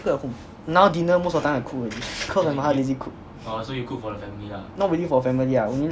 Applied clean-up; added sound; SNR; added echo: none; none; none; none.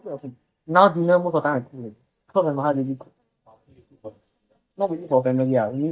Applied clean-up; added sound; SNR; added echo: neural mask model DeepFilterNet 3.